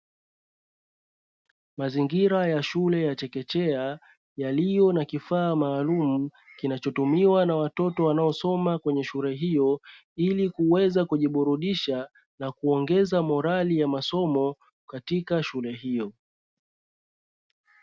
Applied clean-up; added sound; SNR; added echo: none; none; none; none.